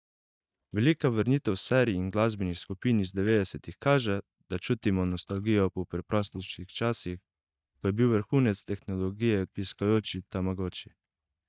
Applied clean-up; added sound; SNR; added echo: neural mask model DeepFilterNet 3.